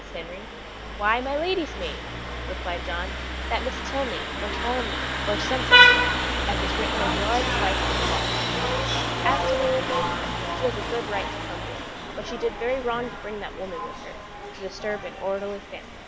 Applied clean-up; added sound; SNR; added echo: none; Vehicle horn, car horn, honking; -5 dB; none.